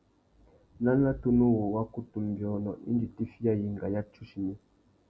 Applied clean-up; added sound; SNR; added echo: none; none; none; none.